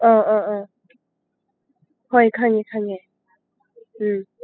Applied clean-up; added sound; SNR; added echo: classical method spectral subtraction.